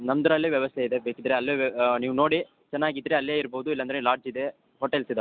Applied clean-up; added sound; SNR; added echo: none; none; none; none.